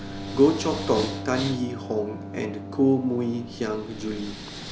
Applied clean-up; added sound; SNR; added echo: none; Respiratory sounds + Bowed string instrument; 9 dB; none.